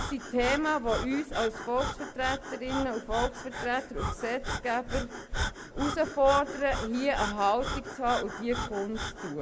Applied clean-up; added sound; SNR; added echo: none; Breathing; 6 dB; none.